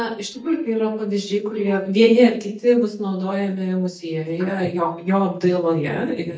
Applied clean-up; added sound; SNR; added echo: neural mask model DeepFilterNet 3.